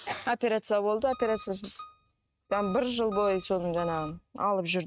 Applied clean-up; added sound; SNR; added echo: neural mask model RNNoise.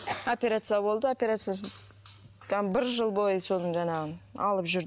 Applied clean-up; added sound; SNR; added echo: none; none; none; none.